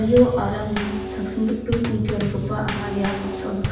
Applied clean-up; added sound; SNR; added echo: none; Bass drum / Snare drum / Drum kit; 5 dB; reverberation time 0.9 s.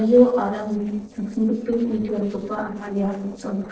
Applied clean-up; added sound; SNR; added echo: neural separator model SepFormer DNS4.